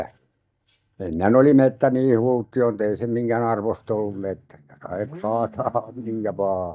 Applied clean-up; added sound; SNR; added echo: neural mask model DeepFilterNet 3.